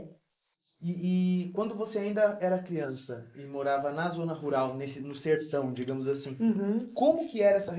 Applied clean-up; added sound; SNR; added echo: neural mask model Resemble Enhance denoiser.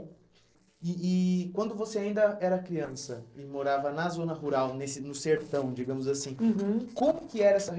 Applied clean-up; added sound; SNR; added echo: neural separator model SepFormer DNS4.